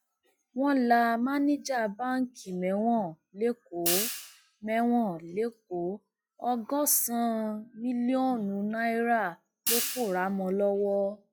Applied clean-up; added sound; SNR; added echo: classical method log-MMSE.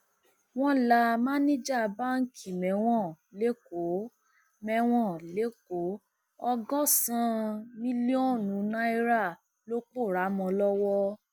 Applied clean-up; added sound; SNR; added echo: none; none; none; none.